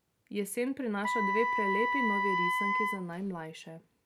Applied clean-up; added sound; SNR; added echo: none; Wind instrument, woodwind instrument; -4 dB; none.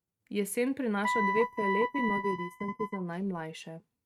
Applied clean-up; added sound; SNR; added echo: neural mask model RNNoise.